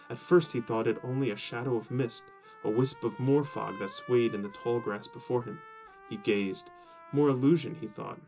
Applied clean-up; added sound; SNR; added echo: none; Trumpet; 19 dB; reverberation time 0.2 s.